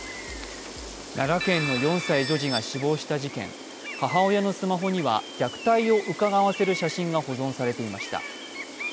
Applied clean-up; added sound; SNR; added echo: none; Gull, seagull; 11 dB; none.